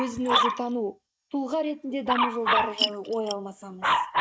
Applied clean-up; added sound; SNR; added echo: neural mask model Resemble Enhance denoiser.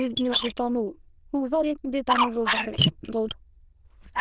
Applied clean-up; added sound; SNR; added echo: neural diffusion model UNIVERSE++.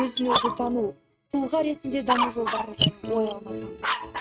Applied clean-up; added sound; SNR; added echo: neural mask model RNNoise.